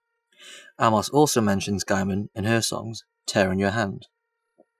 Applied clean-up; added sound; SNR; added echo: classical method Wiener filter.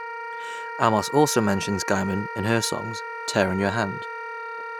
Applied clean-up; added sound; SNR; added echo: none; Wind instrument, woodwind instrument; 8 dB; none.